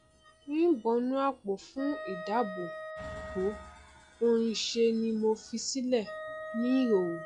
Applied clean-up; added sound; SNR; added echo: classical method log-MMSE.